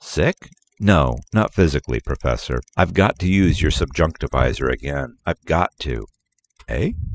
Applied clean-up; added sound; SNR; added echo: classical method spectral subtraction.